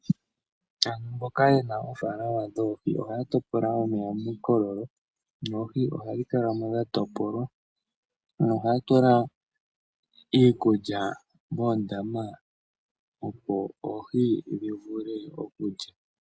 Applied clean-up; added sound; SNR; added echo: none; none; none; none.